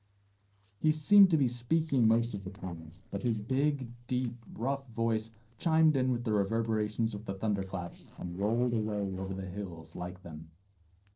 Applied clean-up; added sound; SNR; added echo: neural separator model SepFormer DNS4.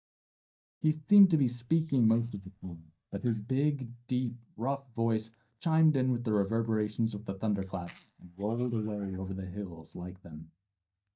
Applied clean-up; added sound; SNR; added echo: neural mask model DeepFilterNet 3.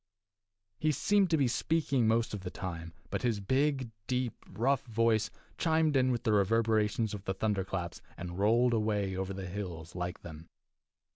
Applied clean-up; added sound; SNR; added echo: none; none; none; none.